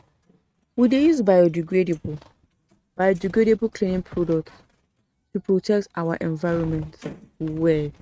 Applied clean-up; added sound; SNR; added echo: neural mask model RNNoise.